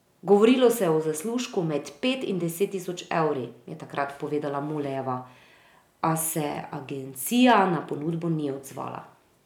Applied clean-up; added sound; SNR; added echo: none; none; none; none.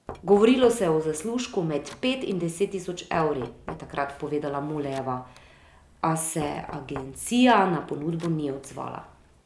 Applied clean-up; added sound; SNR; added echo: none; Knock; 20 dB; none.